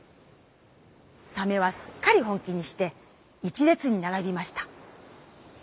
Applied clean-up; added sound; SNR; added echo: none; none; none; none.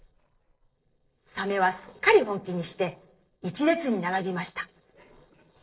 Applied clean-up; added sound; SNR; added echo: neural separator model SepFormer DNS4.